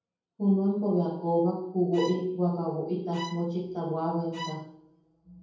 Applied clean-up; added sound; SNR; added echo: none; Bowed string instrument; 15 dB; reverberation time 0.9 s.